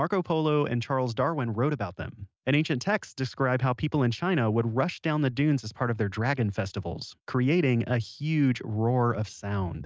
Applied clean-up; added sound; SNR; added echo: none; none; none; none.